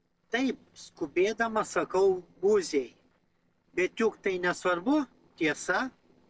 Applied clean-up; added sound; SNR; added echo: neural separator model SepFormer DNS4.